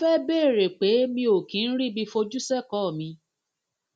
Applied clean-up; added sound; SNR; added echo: none; none; none; none.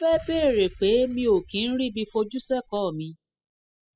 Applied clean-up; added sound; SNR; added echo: classical method spectral subtraction.